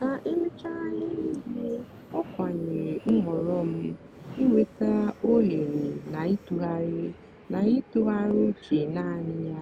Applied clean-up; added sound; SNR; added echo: none; Subway, metro, underground; 20 dB; none.